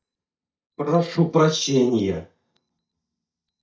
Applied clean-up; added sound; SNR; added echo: neural mask model DeepFilterNet 3.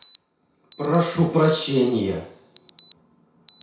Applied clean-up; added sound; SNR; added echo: none; Alarm; 10 dB; reverberation time 0.6 s.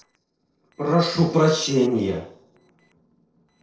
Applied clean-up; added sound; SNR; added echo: neural separator model SepFormer DNS4.